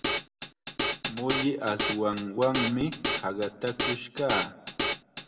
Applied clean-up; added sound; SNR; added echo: none; Drum kit; 2 dB; reverberation time 1.3 s.